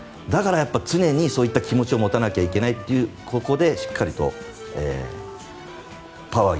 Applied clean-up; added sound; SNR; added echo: none; Wind instrument, woodwind instrument; 16 dB; none.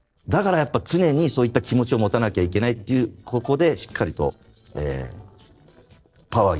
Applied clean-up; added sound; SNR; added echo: neural separator model SepFormer DNS4.